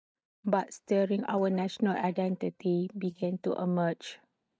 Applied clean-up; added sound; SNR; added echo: neural mask model DeepFilterNet 3.